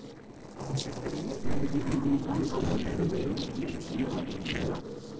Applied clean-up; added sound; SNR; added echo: neural separator model SepFormer DNS4.